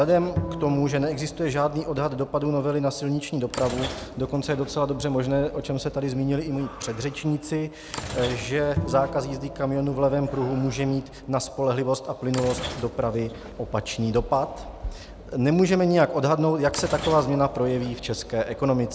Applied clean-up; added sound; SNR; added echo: none; Bowed string instrument + Sliding door / Train; 13 dB; none.